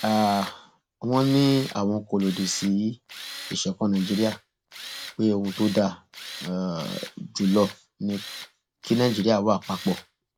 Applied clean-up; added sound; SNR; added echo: none; Tools; 15 dB; none.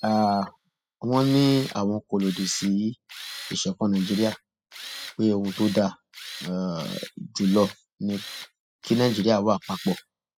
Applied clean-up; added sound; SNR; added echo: classical method spectral subtraction.